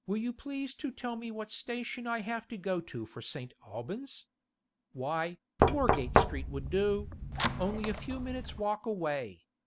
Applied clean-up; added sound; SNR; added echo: none; Knock; -5 dB; none.